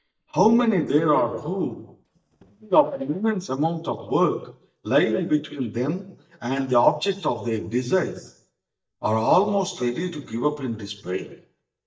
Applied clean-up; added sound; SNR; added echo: neural mask model DeepFilterNet 3.